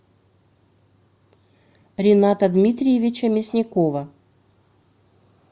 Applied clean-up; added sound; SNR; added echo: none; none; none; none.